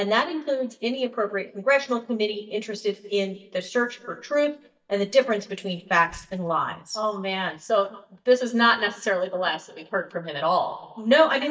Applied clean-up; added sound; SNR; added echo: neural mask model DeepFilterNet 3.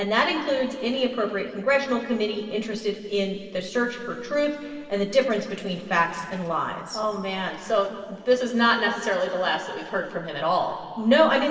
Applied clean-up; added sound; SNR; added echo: neural separator model SepFormer DNS4.